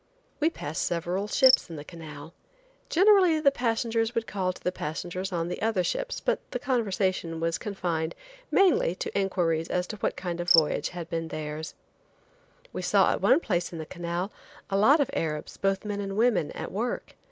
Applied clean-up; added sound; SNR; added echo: neural mask model Resemble Enhance denoiser.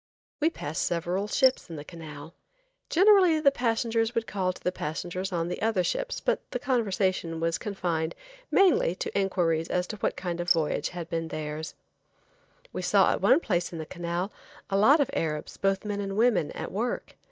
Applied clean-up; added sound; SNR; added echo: neural mask model DeepFilterNet 3.